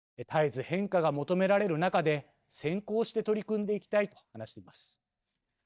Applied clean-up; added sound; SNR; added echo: neural mask model DeepFilterNet 3.